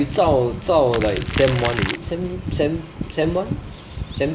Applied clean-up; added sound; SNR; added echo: none; Crackle; 7 dB; none.